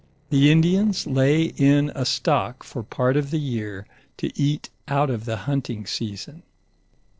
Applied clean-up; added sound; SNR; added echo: neural separator model SepFormer DNS4.